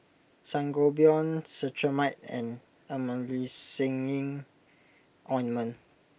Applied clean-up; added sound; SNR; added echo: neural mask model Resemble Enhance denoiser.